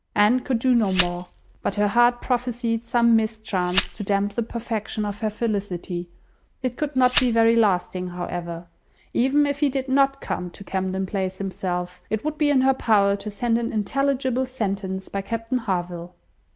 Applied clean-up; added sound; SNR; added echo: none; Glass; 7 dB; none.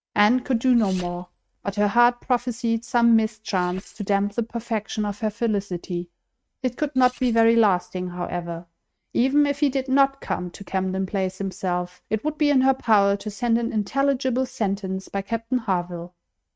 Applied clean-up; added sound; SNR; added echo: neural mask model RNNoise.